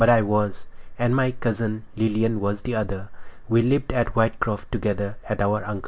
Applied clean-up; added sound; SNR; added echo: none; none; none; none.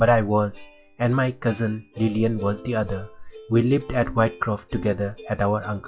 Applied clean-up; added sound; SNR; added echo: classical method log-MMSE.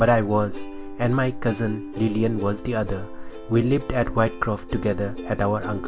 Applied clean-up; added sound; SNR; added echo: none; Plucked string instrument; 13 dB; none.